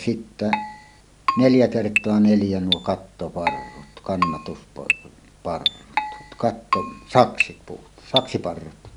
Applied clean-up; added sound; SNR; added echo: none; Keyboard (musical); 4 dB; none.